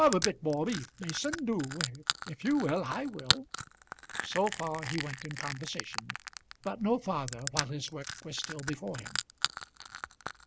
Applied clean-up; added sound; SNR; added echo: none; Crushing; 4 dB; none.